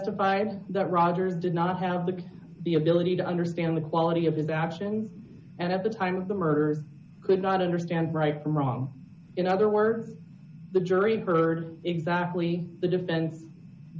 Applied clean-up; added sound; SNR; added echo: none; none; none; none.